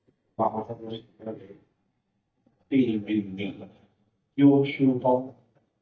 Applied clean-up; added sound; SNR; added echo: neural mask model DeepFilterNet 3.